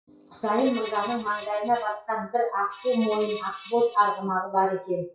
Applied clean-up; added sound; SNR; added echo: classical method WPE with log-MMSE.